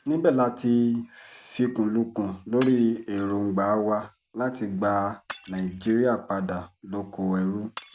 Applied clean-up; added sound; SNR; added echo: none; Shatter; 19 dB; none.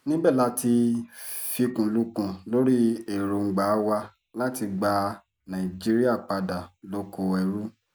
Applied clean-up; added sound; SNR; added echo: none; none; none; none.